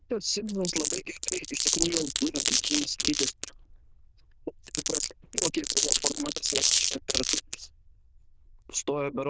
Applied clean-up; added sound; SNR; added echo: neural diffusion model UNIVERSE++.